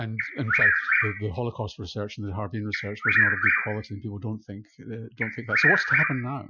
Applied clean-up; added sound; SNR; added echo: classical method Wiener filter.